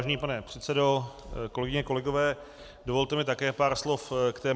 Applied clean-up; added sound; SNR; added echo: none; none; none; none.